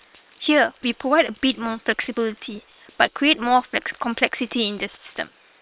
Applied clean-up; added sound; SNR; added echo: neural separator model SepFormer WHAM!.